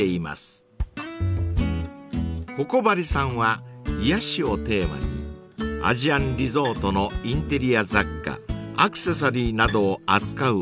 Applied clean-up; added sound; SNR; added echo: none; Bowed string instrument; 19 dB; none.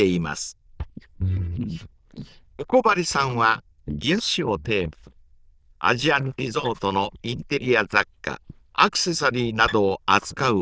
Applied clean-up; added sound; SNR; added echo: neural diffusion model UNIVERSE++.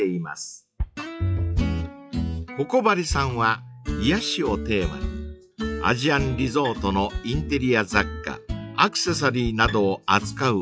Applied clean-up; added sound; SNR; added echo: classical method log-MMSE.